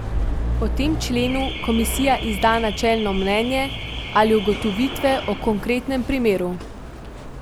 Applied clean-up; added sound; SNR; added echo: none; Alarm / Car; 5 dB; none.